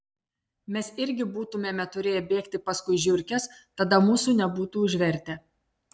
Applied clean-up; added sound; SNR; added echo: none; none; none; none.